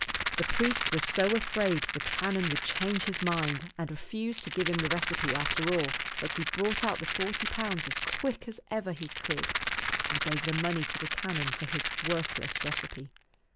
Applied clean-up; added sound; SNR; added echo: none; Rattle; 0 dB; none.